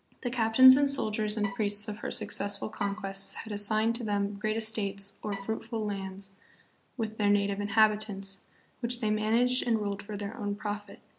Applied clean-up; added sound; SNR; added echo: none; Bowed string instrument; 16 dB; none.